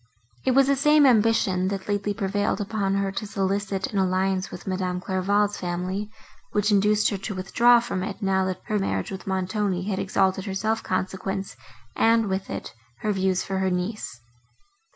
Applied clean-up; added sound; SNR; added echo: none; none; none; none.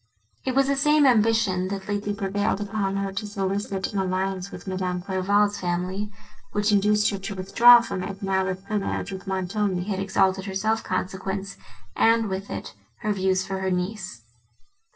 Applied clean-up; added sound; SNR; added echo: neural separator model SepFormer DNS4.